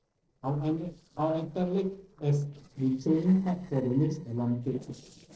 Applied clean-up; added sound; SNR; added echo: neural separator model SepFormer DNS4.